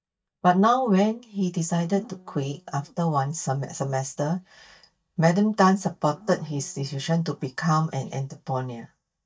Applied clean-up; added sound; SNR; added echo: neural mask model DeepFilterNet 3.